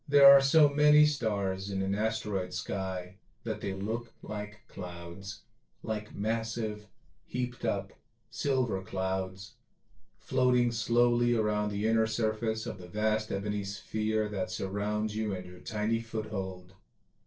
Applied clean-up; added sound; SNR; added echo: neural separator model SepFormer DNS4.